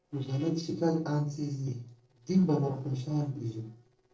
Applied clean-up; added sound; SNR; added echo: neural separator model SepFormer DNS4.